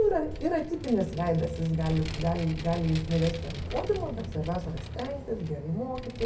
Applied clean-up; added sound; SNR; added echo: none; Vehicle; 8 dB; reverberation time 0.3 s.